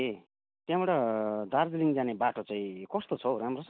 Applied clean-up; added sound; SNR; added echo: none; none; none; none.